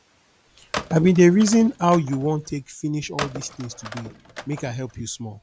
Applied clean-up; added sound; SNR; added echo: none; Telephone; 14 dB; none.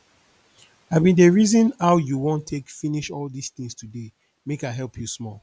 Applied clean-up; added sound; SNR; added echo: none; none; none; none.